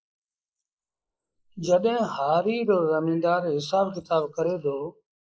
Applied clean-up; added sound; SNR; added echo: neural mask model Resemble Enhance denoiser.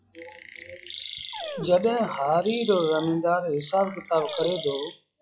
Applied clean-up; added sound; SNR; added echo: classical method log-MMSE.